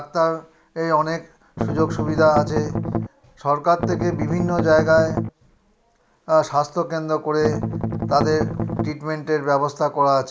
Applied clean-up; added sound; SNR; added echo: none; Strum; 2 dB; none.